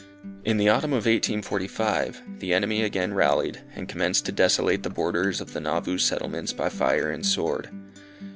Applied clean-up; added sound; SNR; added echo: none; Acoustic guitar; 15 dB; none.